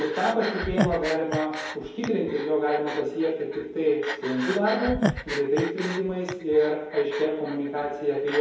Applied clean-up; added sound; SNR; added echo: none; Breathing; 7 dB; reverberation time 2.0 s.